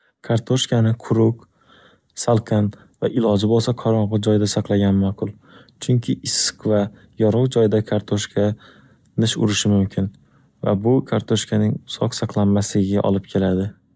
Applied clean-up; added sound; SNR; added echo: none; none; none; none.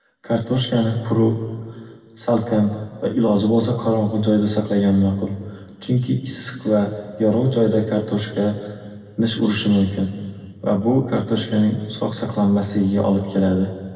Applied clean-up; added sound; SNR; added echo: none; none; none; reverberation time 1.6 s.